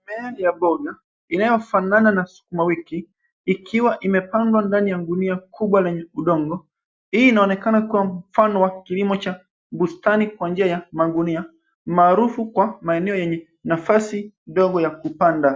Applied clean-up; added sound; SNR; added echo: none; none; none; none.